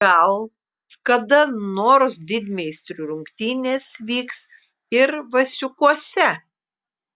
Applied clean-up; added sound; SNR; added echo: none; none; none; none.